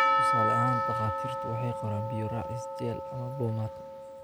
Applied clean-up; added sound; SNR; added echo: none; Percussion; -4 dB; none.